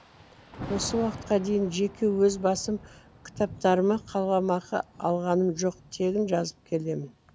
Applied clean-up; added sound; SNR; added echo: none; Thunder / Rain; 17 dB; none.